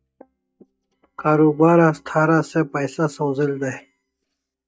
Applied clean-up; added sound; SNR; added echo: neural mask model DeepFilterNet 3.